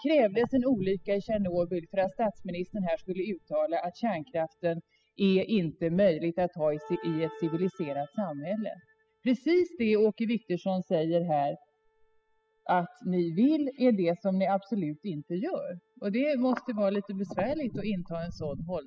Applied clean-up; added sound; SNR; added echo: classical method spectral subtraction.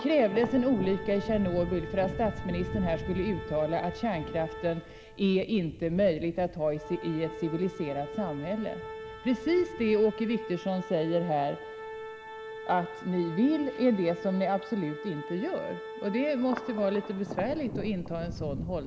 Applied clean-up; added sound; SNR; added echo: none; Thunder + Organ; 10 dB; none.